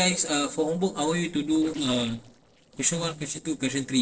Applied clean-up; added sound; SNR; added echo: neural separator model SepFormer DNS4.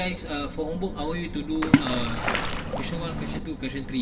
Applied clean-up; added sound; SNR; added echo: none; Splash, splatter; -3 dB; reverberation time 0.8 s.